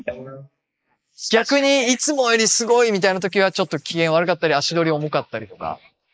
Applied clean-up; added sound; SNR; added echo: neural mask model Resemble Enhance denoiser.